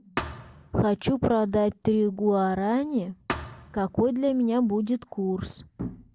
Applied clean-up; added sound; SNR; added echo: none; Thump, thud; 12 dB; none.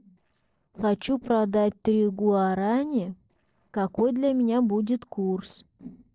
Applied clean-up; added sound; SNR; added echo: neural separator model SepFormer DNS4.